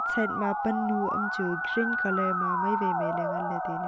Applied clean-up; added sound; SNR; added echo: none; Musical instrument; -2 dB; none.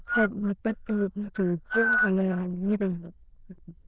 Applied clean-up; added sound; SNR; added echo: neural diffusion model UNIVERSE++.